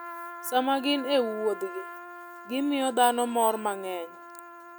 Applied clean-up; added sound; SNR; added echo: none; Trumpet; 14 dB; none.